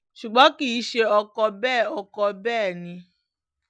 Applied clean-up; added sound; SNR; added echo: none; none; none; none.